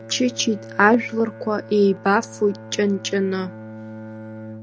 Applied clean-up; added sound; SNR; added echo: none; Bowed string instrument; 16 dB; none.